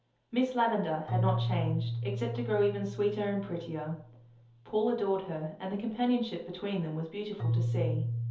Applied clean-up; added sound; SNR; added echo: none; Keyboard (musical); 3 dB; reverberation time 0.5 s.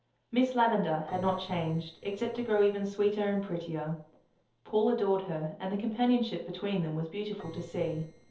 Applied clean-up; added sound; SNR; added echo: neural separator model SepFormer DNS4.